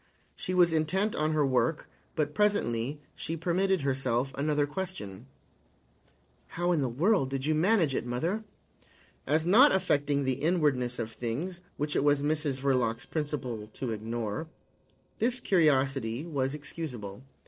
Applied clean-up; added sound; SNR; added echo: neural separator model SepFormer DNS4.